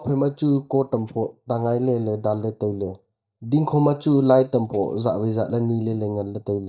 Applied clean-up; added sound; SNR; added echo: neural mask model DeepFilterNet 3.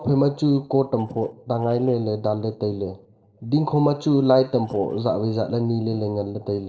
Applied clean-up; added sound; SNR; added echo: neural separator model SepFormer DNS4.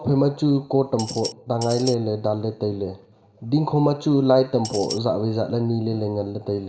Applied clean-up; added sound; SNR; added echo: none; Tambourine; 10 dB; reverberation time 1.3 s.